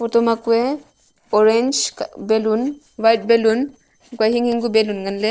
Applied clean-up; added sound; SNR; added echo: neural separator model SepFormer DNS4.